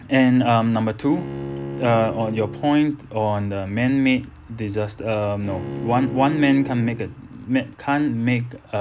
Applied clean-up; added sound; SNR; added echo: none; Bowed string instrument; 12 dB; none.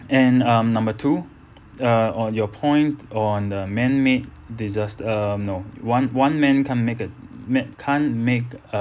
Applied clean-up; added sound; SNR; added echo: none; none; none; none.